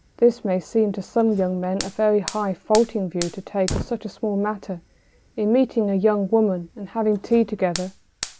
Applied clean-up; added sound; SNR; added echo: none; Fire; 15 dB; none.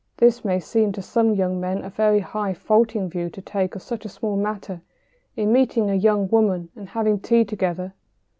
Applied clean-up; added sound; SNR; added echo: none; none; none; none.